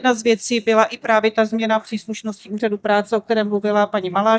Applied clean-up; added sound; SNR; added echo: neural mask model DeepFilterNet 3.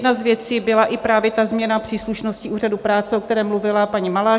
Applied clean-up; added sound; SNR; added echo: none; none; none; none.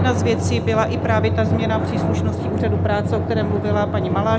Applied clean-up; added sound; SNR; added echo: none; Drum; -2 dB; none.